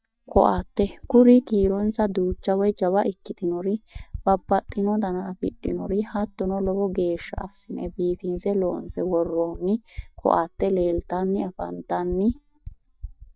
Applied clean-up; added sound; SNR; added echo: neural mask model DeepFilterNet 3.